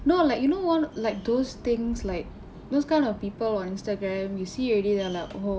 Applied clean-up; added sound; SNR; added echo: none; none; none; none.